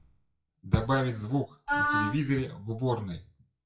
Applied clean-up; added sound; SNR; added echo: classical method WPE with log-MMSE.